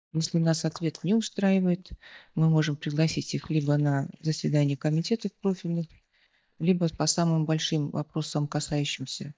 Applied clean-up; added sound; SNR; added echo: neural mask model DeepFilterNet 3.